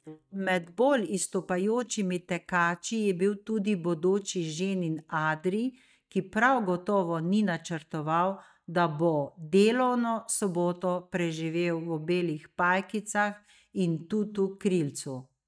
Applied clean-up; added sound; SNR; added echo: neural mask model DeepFilterNet 3.